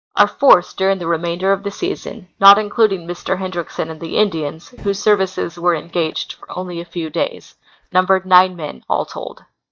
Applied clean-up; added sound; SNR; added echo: neural mask model DeepFilterNet 3.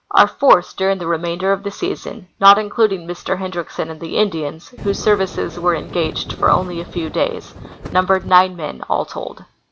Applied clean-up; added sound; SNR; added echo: none; Wind; 13 dB; none.